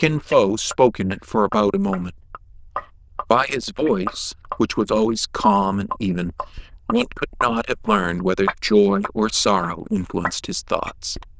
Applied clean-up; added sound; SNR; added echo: neural diffusion model UNIVERSE++.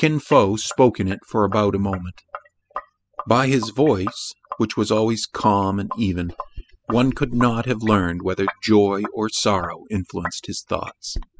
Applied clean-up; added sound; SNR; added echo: classical method spectral subtraction.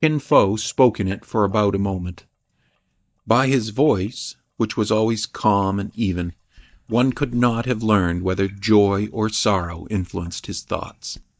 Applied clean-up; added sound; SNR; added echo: neural mask model DeepFilterNet 3.